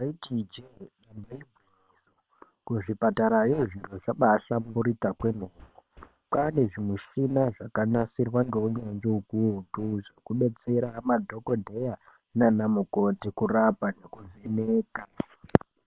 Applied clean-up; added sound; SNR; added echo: neural separator model SepFormer WHAM!.